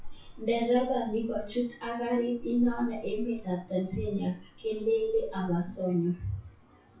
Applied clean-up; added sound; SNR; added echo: classical method WPE with log-MMSE.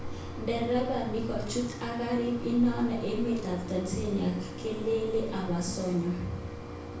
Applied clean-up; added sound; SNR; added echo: none; Mechanisms; 7 dB; reverberation time 0.6 s.